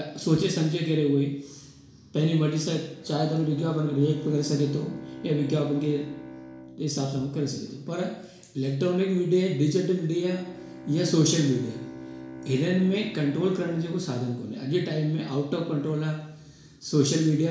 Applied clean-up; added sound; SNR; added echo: none; Bowed string instrument; 18 dB; reverberation time 0.7 s.